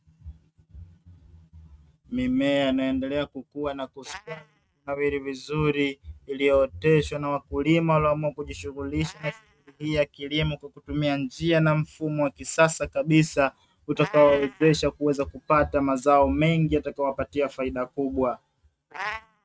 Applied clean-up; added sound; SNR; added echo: neural mask model RNNoise.